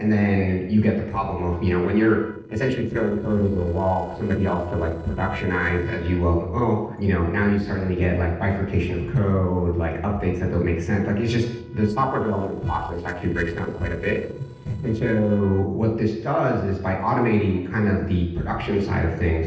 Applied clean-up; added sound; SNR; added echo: neural separator model SepFormer DNS4.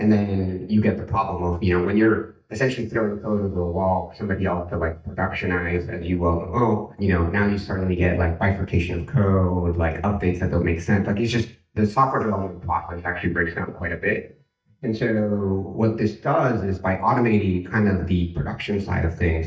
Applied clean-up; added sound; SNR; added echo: neural mask model DeepFilterNet 3.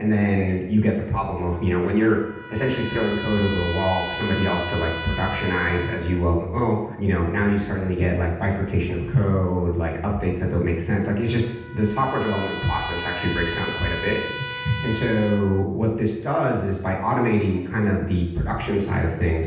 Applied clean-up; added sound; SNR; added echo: none; Trumpet; 13 dB; reverberation time 0.9 s.